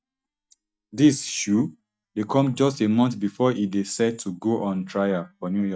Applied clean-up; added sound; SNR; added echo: neural mask model DeepFilterNet 3.